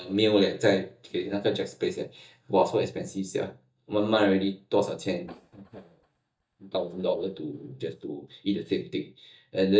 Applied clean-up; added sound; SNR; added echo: neural mask model DeepFilterNet 3.